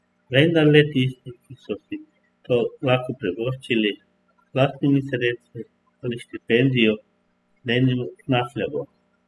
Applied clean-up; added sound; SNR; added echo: classical method spectral subtraction.